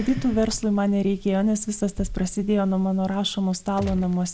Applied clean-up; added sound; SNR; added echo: none; Gunshot, gunfire; 10 dB; none.